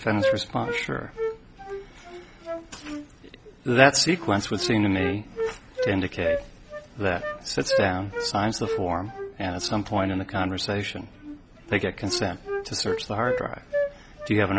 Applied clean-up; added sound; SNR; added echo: none; Wind instrument, woodwind instrument; 5 dB; none.